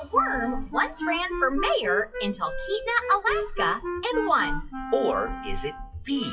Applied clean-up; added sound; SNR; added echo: classical method WPE with log-MMSE.